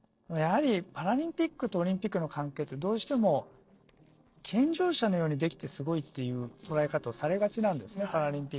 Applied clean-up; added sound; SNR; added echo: neural separator model SepFormer DNS4.